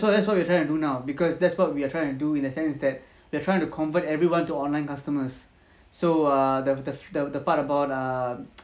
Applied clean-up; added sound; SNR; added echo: none; none; none; none.